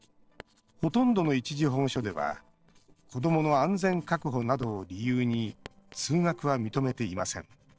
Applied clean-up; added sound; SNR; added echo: neural separator model SepFormer DNS4.